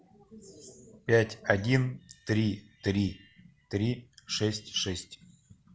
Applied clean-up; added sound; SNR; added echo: none; none; none; none.